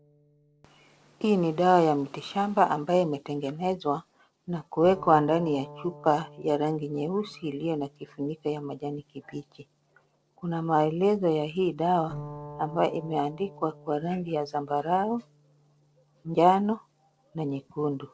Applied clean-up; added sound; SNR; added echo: neural separator model SepFormer DNS4.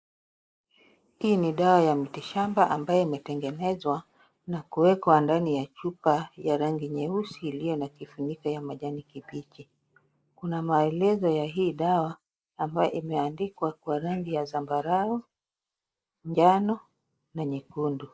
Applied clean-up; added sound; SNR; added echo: neural mask model Resemble Enhance denoiser.